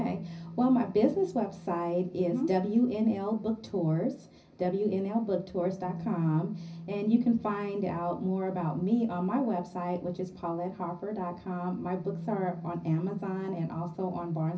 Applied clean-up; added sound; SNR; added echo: none; Bass guitar; 16 dB; reverberation time 0.4 s.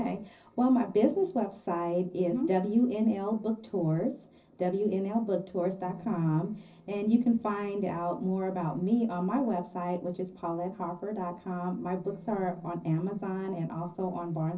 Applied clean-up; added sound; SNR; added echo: neural separator model SepFormer DNS4.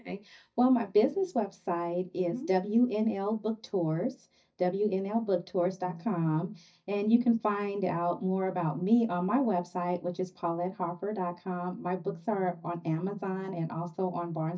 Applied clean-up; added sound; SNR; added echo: neural mask model DeepFilterNet 3.